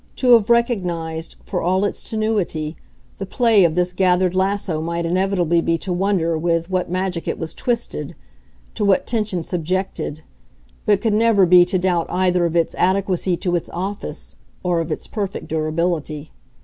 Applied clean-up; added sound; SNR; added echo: none; none; none; none.